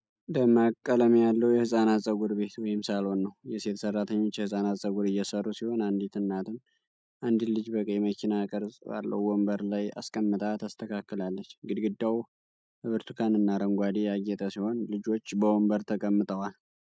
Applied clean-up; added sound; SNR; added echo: none; none; none; none.